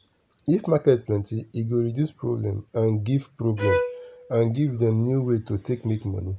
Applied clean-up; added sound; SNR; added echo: none; Bowed string instrument; 7 dB; none.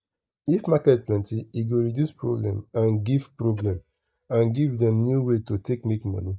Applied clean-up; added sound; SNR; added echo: neural mask model DeepFilterNet 3.